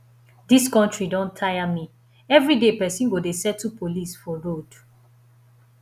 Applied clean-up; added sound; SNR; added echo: none; none; none; none.